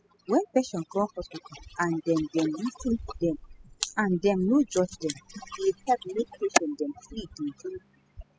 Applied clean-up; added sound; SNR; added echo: classical method spectral subtraction.